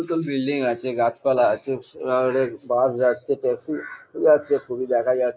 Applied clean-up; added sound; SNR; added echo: neural mask model Resemble Enhance denoiser.